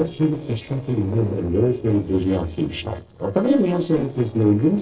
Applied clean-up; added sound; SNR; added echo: neural separator model SepFormer DNS4.